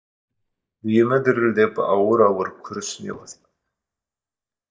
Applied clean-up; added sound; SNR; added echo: neural mask model DeepFilterNet 3.